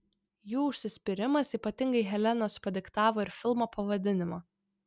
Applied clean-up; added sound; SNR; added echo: none; none; none; none.